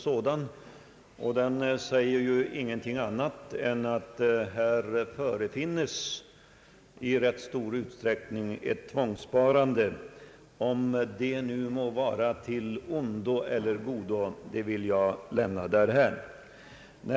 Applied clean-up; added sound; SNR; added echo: none; none; none; none.